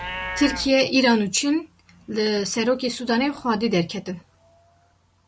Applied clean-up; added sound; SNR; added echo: none; Livestock, farm animals, working animals; 15 dB; none.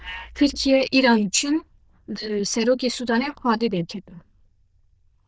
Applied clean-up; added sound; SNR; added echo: neural diffusion model UNIVERSE++.